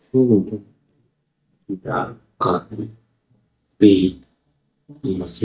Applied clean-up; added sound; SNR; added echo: neural mask model DeepFilterNet 3.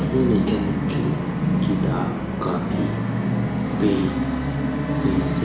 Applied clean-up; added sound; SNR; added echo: none; Musical instrument; -4 dB; reverberation time 0.7 s.